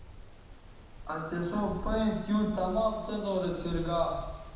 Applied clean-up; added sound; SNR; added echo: none; Wind; 10 dB; reverberation time 1.0 s.